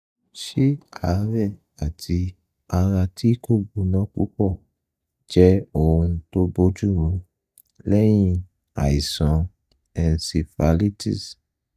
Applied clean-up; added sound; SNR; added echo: neural mask model DeepFilterNet 3.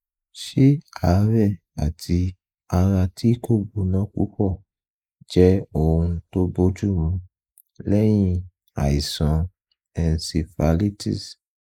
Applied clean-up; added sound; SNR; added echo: neural mask model Resemble Enhance denoiser.